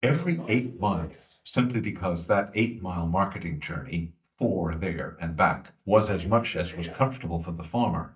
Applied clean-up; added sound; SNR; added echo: neural mask model DeepFilterNet 3.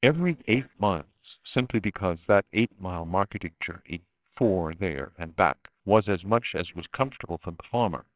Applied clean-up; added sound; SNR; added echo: neural separator model SepFormer WHAMR!.